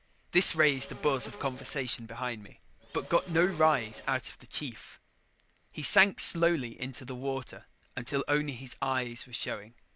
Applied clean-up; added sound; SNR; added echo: none; Insect; 16 dB; none.